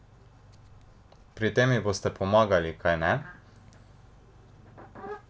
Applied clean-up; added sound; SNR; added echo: none; none; none; none.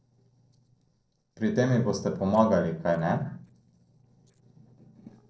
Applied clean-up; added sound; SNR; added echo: neural separator model SepFormer DNS4.